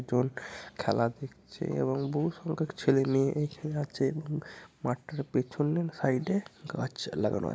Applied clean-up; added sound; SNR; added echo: none; none; none; none.